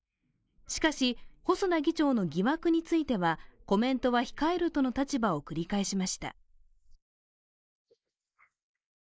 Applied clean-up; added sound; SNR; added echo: neural mask model Resemble Enhance denoiser.